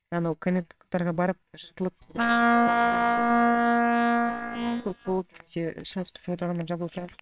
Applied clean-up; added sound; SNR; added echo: neural separator model SepFormer WHAMR!.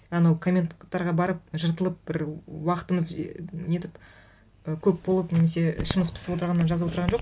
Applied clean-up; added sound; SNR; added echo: none; none; none; none.